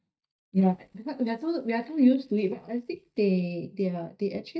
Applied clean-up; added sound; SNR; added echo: neural mask model DeepFilterNet 3.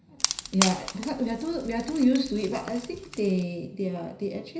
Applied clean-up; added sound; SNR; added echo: none; Wood; 6 dB; reverberation time 0.5 s.